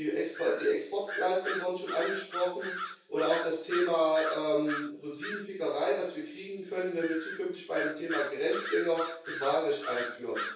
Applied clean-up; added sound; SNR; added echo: none; Bird vocalization, bird call, bird song; 8 dB; reverberation time 0.6 s.